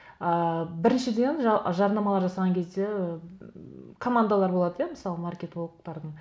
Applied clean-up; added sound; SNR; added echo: none; none; none; none.